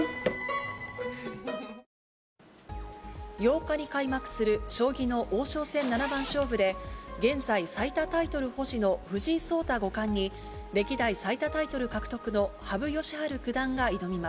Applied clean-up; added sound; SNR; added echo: none; Zipper (clothing); 12 dB; none.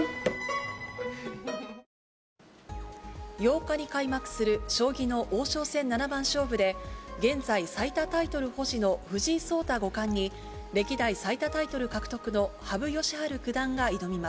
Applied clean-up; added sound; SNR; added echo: none; none; none; none.